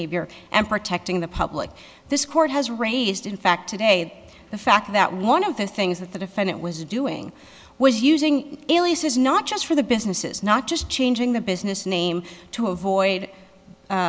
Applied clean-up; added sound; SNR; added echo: none; none; none; none.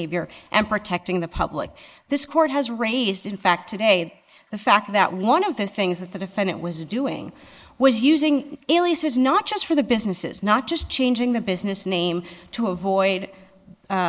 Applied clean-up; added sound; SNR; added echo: neural mask model Resemble Enhance denoiser.